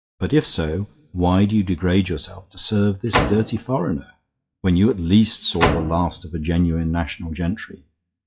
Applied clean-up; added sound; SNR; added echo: classical method WPE with log-MMSE.